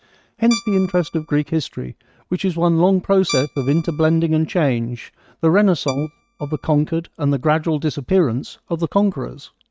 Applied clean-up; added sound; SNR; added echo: neural mask model RNNoise.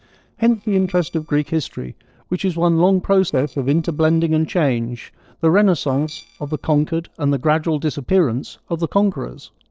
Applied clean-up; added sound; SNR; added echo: neural separator model SepFormer DNS4.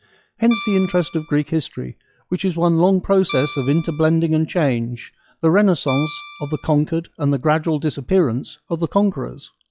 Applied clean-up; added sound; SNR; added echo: classical method log-MMSE.